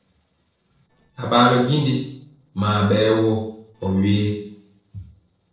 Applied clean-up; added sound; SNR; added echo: neural separator model SepFormer DNS4.